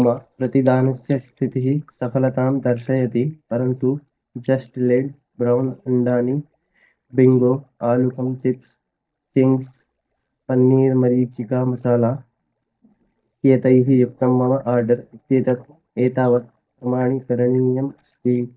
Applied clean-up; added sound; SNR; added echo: neural mask model DeepFilterNet 3.